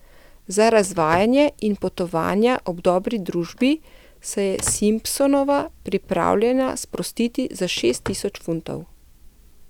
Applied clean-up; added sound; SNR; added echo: none; Telephone; 20 dB; none.